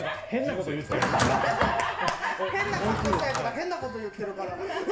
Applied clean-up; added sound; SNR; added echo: none; Drawer open or close; 5 dB; reverberation time 0.4 s.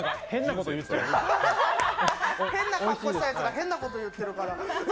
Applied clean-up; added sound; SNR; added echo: none; none; none; none.